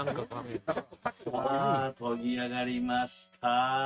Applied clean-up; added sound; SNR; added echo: neural mask model RNNoise.